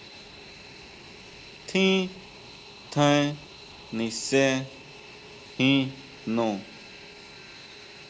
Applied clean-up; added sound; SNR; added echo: none; Fixed-wing aircraft, airplane; 17 dB; none.